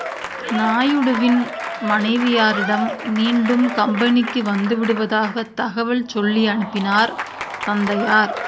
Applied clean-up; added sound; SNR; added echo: none; Applause / Crowd; 9 dB; none.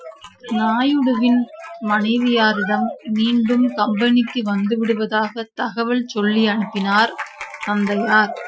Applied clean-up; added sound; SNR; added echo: classical method Wiener filter.